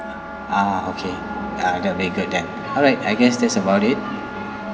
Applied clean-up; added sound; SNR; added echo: none; Wind instrument, woodwind instrument; 14 dB; none.